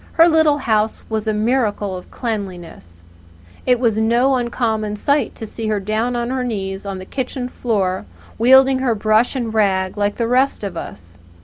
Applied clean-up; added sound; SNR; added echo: none; none; none; none.